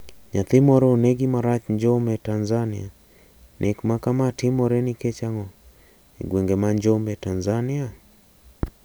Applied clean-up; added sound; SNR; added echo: none; none; none; none.